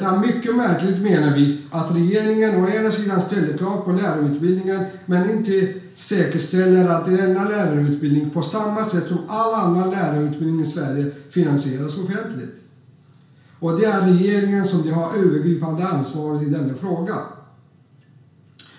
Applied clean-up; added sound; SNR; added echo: none; none; none; reverberation time 0.5 s.